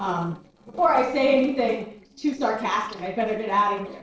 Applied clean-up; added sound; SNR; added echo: neural separator model SepFormer DNS4.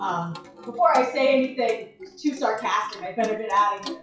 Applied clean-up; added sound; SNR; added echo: classical method WPE with log-MMSE.